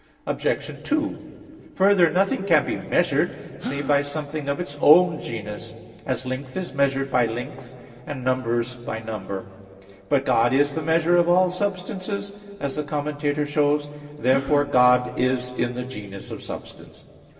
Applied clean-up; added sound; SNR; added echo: none; Gasp; 14 dB; reverberation time 2.5 s.